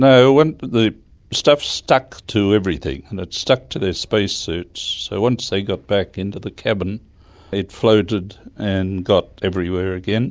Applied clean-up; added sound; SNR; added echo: none; none; none; none.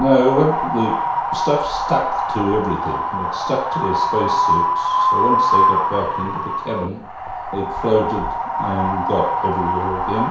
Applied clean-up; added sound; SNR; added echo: none; Wind; -2 dB; reverberation time 0.6 s.